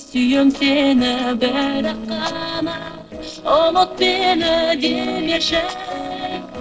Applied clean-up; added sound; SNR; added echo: neural separator model SepFormer DNS4.